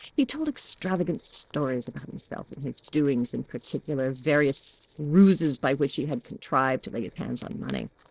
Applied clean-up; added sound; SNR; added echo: neural separator model SepFormer DNS4.